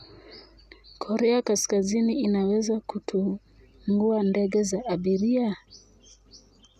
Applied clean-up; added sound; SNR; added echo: none; none; none; none.